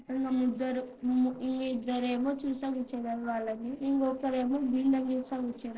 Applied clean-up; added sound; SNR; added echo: neural separator model SepFormer DNS4.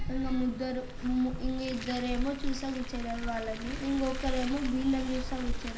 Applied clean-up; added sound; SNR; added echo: none; Car; 3 dB; reverberation time 0.5 s.